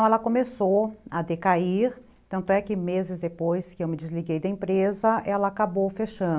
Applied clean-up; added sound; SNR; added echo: none; none; none; none.